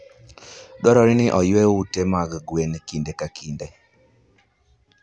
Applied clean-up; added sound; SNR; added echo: none; none; none; none.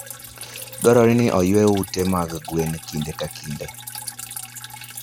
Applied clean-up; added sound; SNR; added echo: none; Drip; 14 dB; none.